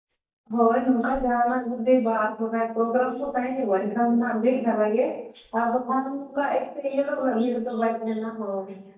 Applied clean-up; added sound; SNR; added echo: neural mask model DeepFilterNet 3.